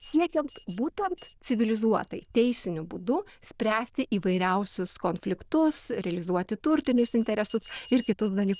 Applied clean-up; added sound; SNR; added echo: neural diffusion model UNIVERSE++.